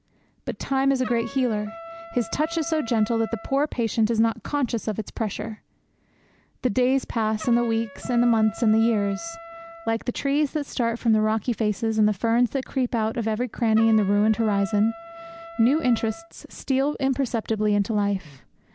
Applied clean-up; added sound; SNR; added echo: none; Trumpet; 19 dB; none.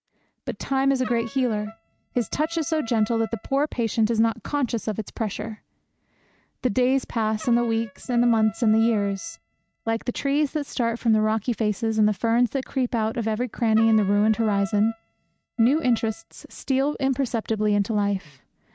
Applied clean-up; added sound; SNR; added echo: neural mask model RNNoise.